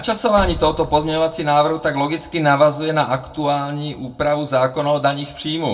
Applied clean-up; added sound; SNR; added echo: none; Liquid; 15 dB; reverberation time 0.2 s.